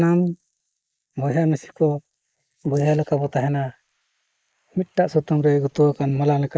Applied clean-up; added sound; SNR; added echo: neural mask model Resemble Enhance denoiser.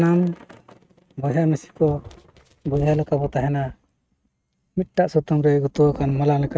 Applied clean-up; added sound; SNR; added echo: neural mask model RNNoise.